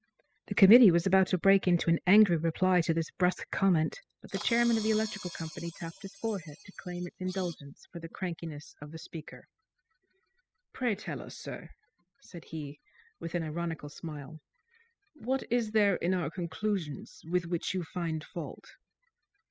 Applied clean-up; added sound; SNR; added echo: classical method spectral subtraction.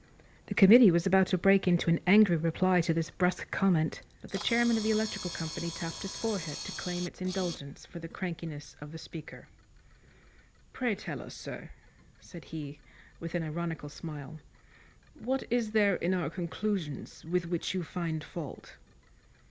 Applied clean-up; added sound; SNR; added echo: none; Camera; 17 dB; none.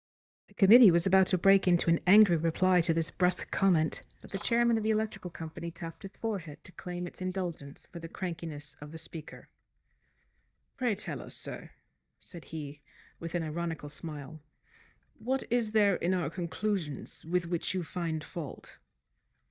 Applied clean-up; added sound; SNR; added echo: neural mask model DeepFilterNet 3.